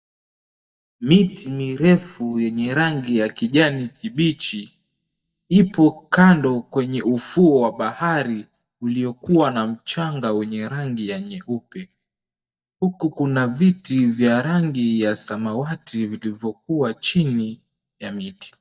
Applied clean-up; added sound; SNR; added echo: neural mask model DeepFilterNet 3.